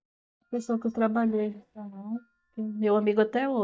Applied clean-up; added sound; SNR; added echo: neural mask model DeepFilterNet 3.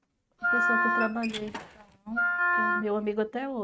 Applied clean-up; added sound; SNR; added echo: neural mask model RNNoise.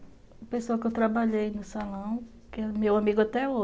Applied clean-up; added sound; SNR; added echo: none; none; none; none.